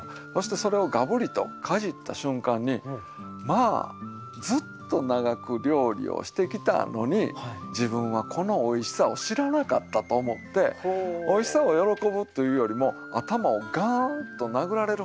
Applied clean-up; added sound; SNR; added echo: none; none; none; none.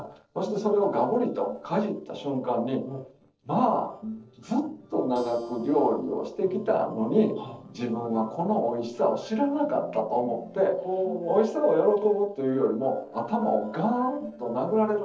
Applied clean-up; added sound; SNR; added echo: neural separator model SepFormer DNS4.